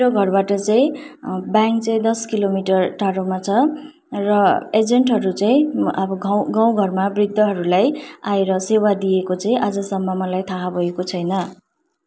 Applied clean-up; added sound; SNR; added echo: none; none; none; none.